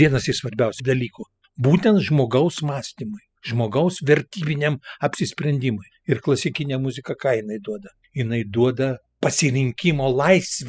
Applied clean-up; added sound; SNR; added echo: classical method spectral subtraction.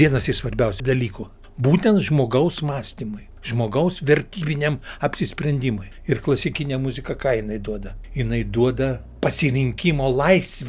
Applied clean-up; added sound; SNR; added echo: none; Accelerating, revving, vroom; 16 dB; none.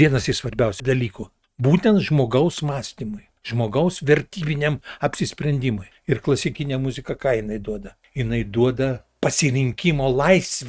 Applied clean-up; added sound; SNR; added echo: neural mask model RNNoise.